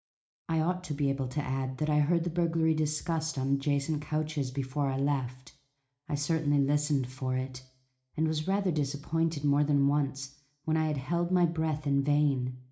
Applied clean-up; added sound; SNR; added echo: none; none; none; reverberation time 0.4 s.